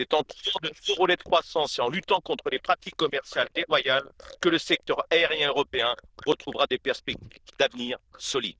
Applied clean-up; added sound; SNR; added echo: neural diffusion model UNIVERSE++.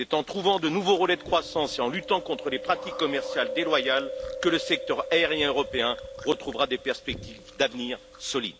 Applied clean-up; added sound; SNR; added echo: none; Chewing, mastication; 11 dB; none.